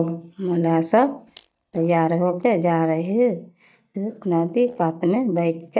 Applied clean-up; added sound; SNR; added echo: neural mask model DeepFilterNet 3.